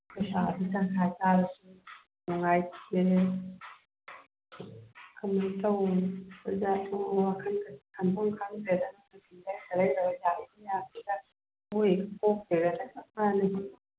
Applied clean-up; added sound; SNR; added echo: none; none; none; none.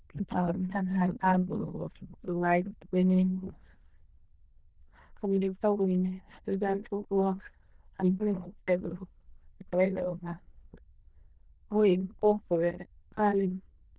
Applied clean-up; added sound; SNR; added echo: neural diffusion model UNIVERSE++.